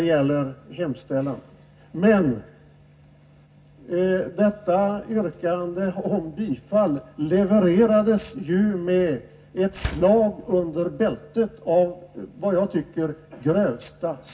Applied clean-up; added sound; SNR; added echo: none; Slam; 13 dB; reverberation time 0.4 s.